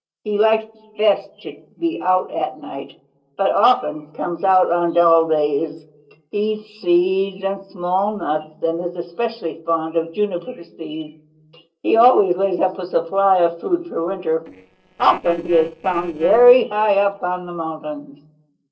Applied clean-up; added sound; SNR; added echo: neural separator model SepFormer DNS4.